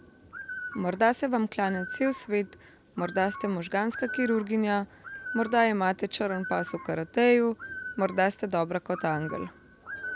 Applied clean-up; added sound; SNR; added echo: none; Bird; 13 dB; none.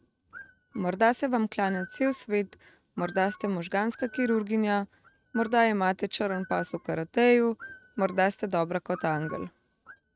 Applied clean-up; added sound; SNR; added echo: neural mask model RNNoise.